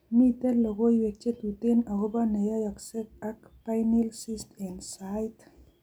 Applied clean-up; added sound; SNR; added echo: none; none; none; none.